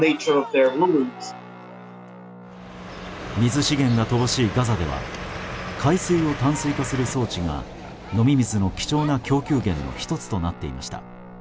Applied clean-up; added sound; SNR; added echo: none; Guitar; 20 dB; none.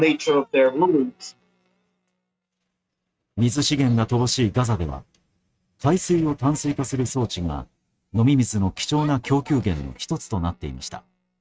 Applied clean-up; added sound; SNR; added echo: neural mask model RNNoise.